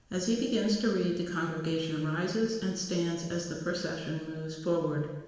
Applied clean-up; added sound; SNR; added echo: none; none; none; reverberation time 1.1 s.